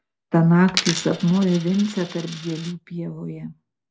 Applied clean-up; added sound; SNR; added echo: none; Coin (dropping); 10 dB; none.